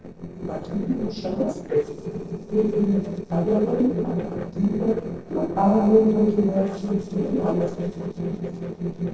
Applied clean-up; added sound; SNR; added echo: neural separator model SepFormer DNS4.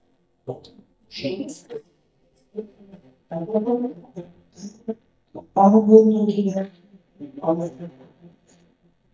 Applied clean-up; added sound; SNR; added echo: neural mask model DeepFilterNet 3.